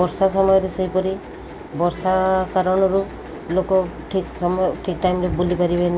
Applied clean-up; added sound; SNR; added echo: none; none; none; none.